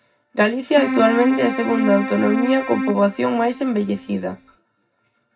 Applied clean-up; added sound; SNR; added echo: none; Keyboard (musical); 4 dB; reverberation time 0.2 s.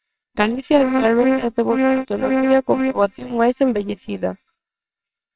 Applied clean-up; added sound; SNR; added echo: neural separator model SepFormer WHAMR!.